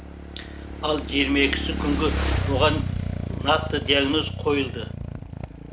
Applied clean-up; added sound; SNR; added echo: none; Motorcycle / Engine; 3 dB; none.